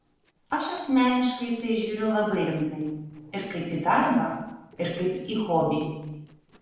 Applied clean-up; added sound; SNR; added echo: neural separator model SepFormer DNS4.